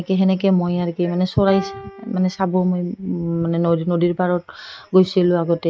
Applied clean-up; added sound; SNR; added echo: neural mask model RNNoise.